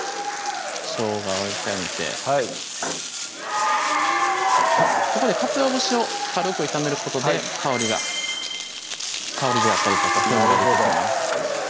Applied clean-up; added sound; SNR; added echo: none; Applause / Cheering; -1 dB; none.